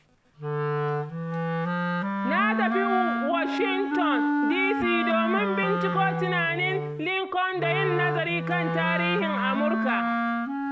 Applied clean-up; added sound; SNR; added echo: none; Wind instrument, woodwind instrument; -1 dB; none.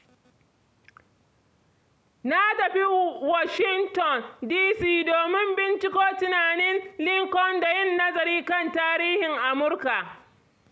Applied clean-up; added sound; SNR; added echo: none; none; none; none.